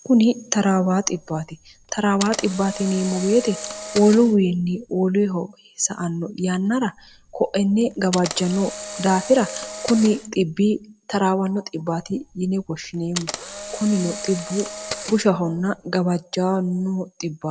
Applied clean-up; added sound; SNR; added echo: none; Camera; 13 dB; none.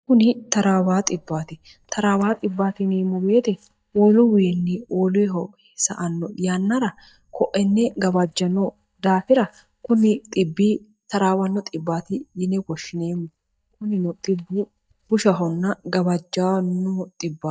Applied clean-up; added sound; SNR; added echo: neural mask model DeepFilterNet 3.